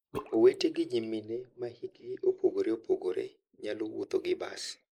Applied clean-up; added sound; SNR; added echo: neural mask model Resemble Enhance denoiser.